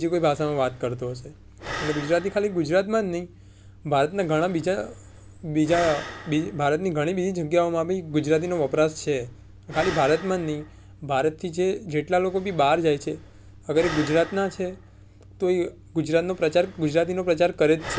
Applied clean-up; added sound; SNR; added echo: none; Breathing; 16 dB; none.